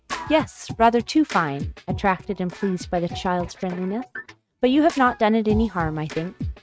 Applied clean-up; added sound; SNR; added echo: neural mask model RNNoise.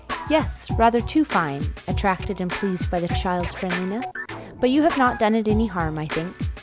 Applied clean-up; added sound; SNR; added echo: none; Scratching (performance technique); 7 dB; none.